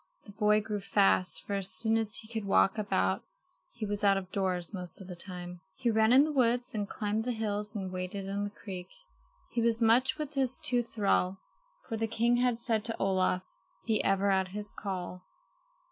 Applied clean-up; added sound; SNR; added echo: none; none; none; none.